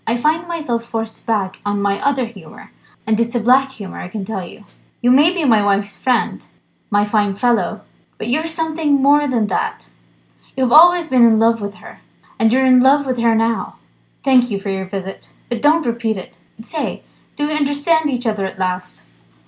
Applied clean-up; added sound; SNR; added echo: none; none; none; none.